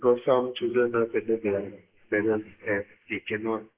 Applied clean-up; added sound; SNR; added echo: neural mask model Resemble Enhance denoiser.